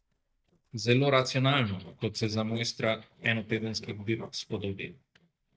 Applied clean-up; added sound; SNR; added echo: neural mask model DeepFilterNet 3.